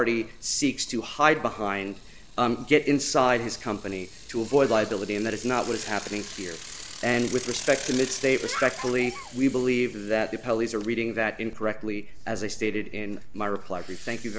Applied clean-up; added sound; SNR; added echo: none; Bicycle; 11 dB; none.